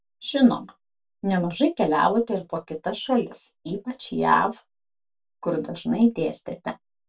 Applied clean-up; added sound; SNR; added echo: none; none; none; reverberation time 0.1 s.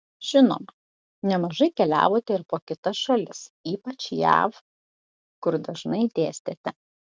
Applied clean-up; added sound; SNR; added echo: none; none; none; none.